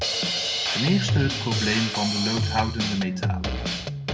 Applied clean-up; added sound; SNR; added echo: none; Drum kit; -1 dB; reverberation time 1.4 s.